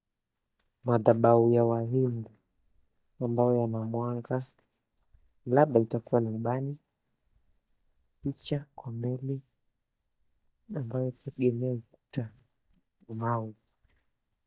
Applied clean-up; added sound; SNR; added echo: neural mask model DeepFilterNet 3.